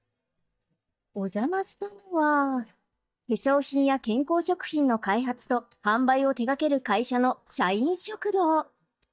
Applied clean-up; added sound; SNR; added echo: neural mask model DeepFilterNet 3.